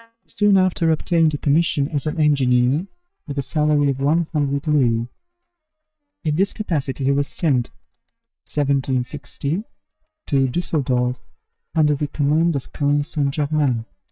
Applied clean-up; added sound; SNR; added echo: neural mask model DeepFilterNet 3.